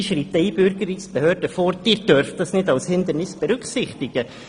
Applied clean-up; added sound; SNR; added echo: none; none; none; none.